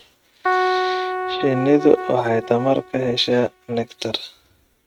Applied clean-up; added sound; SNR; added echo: neural mask model RNNoise.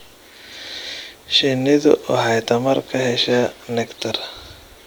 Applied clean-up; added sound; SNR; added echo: none; none; none; none.